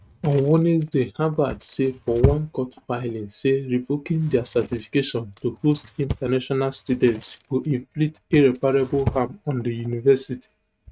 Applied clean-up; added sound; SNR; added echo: neural mask model RNNoise.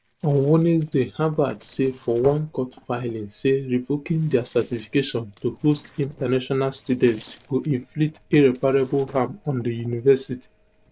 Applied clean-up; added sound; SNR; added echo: neural separator model SepFormer DNS4.